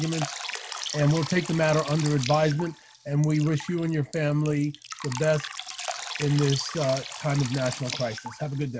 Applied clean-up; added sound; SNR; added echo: none; Drip; 11 dB; none.